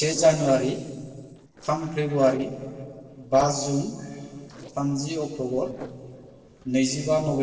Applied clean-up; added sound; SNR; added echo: neural separator model SepFormer DNS4.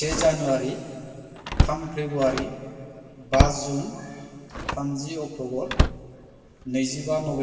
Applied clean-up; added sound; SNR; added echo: none; Slam; 1 dB; reverberation time 2.6 s.